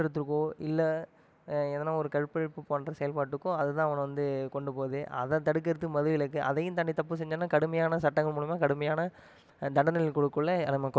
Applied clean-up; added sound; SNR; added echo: none; none; none; none.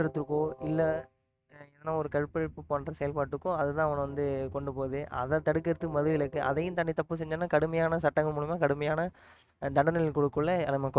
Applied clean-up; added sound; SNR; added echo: neural mask model RNNoise.